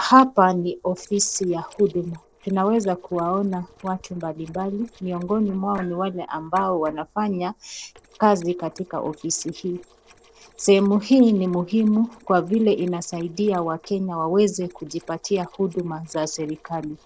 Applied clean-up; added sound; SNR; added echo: neural separator model SepFormer DNS4.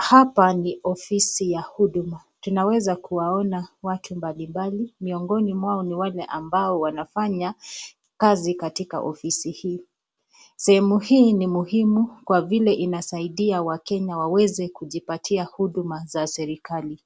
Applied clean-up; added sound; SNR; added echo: none; none; none; none.